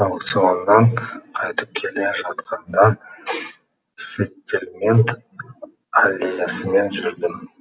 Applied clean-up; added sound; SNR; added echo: none; none; none; none.